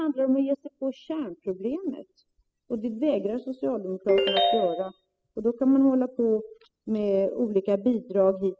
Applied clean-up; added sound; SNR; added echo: classical method spectral subtraction.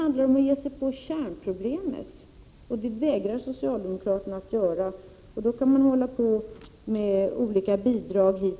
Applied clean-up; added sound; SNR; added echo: none; none; none; none.